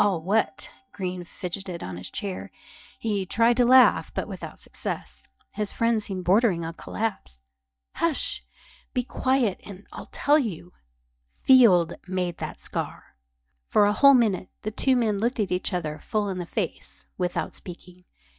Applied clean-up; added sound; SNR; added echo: neural mask model DeepFilterNet 3.